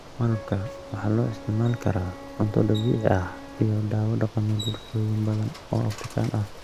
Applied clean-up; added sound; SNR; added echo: none; Bicycle + Wind instrument, woodwind instrument; 14 dB; none.